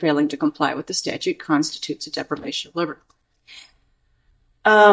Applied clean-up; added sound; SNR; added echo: neural mask model DeepFilterNet 3.